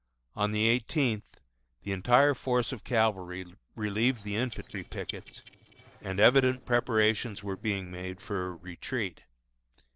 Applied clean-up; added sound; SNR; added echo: neural separator model SepFormer DNS4.